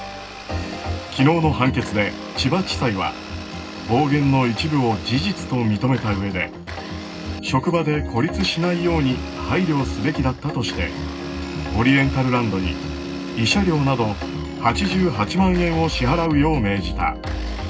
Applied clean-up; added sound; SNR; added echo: none; Domestic sounds, home sounds; 17 dB; reverberation time 0.4 s.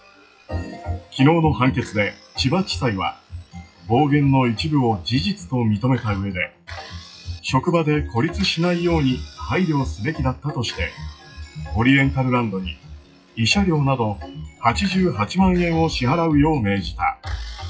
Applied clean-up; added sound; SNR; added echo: classical method WPE with log-MMSE.